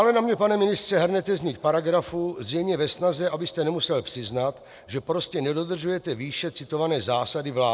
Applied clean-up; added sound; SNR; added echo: none; none; none; none.